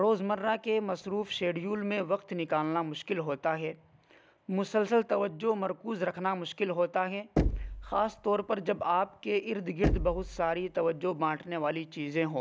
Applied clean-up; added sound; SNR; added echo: none; Knock; 4 dB; none.